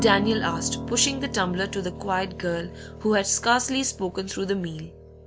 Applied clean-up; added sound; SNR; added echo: none; Piano; 9 dB; none.